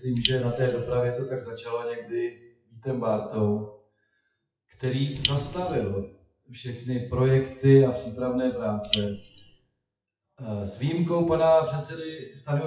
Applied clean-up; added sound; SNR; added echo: classical method WPE with log-MMSE.